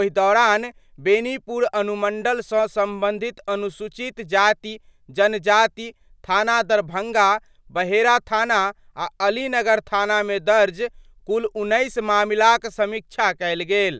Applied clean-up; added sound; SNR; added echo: none; none; none; none.